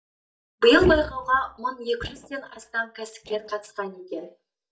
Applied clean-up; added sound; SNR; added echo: neural mask model DeepFilterNet 3.